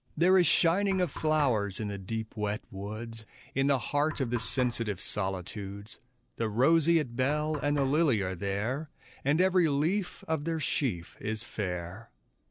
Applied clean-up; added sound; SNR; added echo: none; Knock; 18 dB; none.